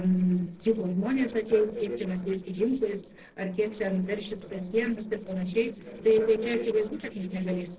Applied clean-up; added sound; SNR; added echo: neural separator model SepFormer DNS4.